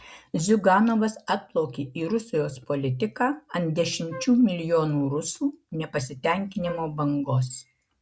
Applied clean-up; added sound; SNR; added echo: none; Wind instrument, woodwind instrument; 16 dB; none.